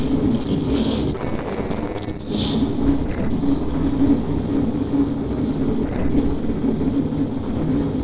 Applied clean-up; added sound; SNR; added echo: neural separator model SepFormer DNS4.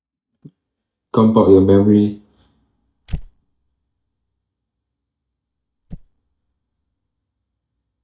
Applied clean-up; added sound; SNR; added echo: neural mask model DeepFilterNet 3.